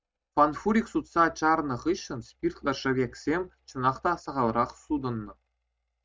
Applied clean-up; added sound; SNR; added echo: neural mask model RNNoise.